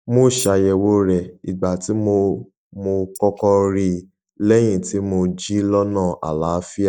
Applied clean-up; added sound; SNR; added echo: neural mask model DeepFilterNet 3.